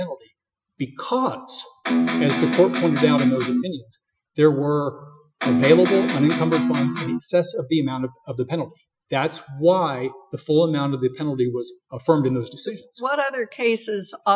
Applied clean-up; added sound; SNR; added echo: classical method Wiener filter.